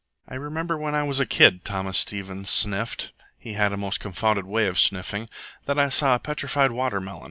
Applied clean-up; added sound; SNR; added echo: none; none; none; none.